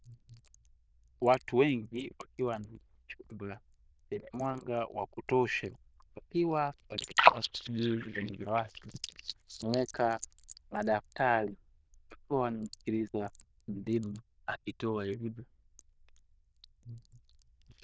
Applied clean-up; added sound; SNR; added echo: neural diffusion model UNIVERSE++.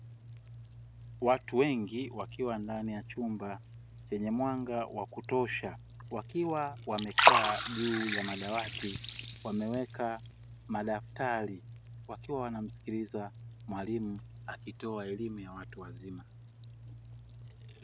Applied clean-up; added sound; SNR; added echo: none; Liquid; 1 dB; none.